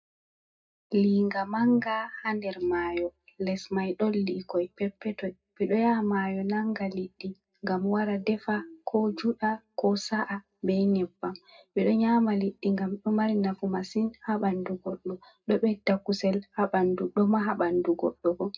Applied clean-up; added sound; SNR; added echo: none; none; none; reverberation time 0.2 s.